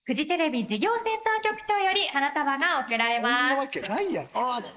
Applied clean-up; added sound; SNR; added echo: neural mask model Resemble Enhance denoiser.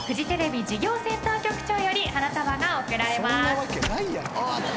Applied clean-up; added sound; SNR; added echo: none; Trumpet; 18 dB; none.